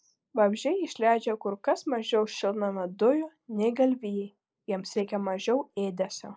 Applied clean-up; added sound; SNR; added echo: neural mask model Resemble Enhance denoiser.